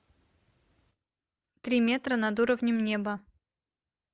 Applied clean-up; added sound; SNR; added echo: none; none; none; none.